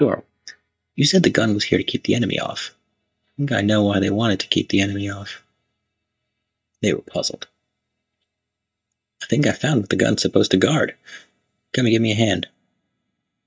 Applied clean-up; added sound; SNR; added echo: neural mask model DeepFilterNet 3.